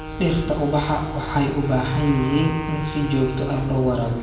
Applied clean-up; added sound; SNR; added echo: none; Wind instrument, woodwind instrument; 11 dB; reverberation time 0.9 s.